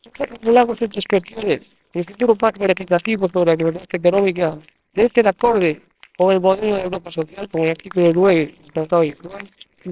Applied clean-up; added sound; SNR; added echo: neural separator model SepFormer WHAMR!.